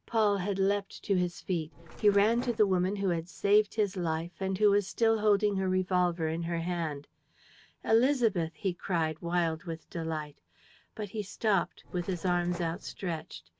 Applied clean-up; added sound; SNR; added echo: none; Mechanisms; 16 dB; none.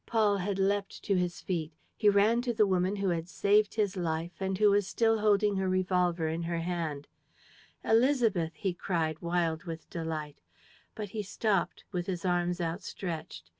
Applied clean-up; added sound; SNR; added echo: none; none; none; none.